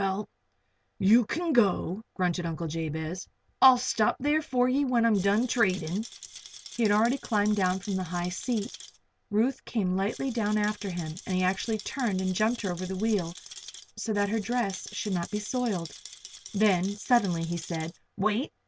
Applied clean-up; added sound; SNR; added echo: none; Rattle; 17 dB; none.